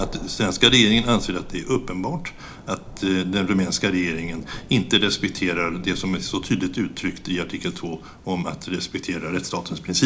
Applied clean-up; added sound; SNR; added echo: none; Thunder; 15 dB; reverberation time 0.4 s.